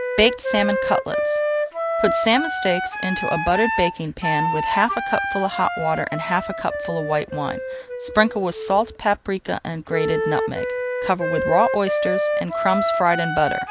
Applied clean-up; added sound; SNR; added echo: none; Wind instrument, woodwind instrument; 2 dB; none.